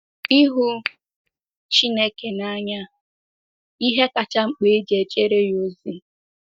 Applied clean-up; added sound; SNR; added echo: neural mask model DeepFilterNet 3.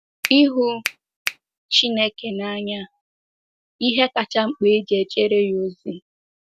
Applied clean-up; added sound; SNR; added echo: none; Finger snapping; 8 dB; none.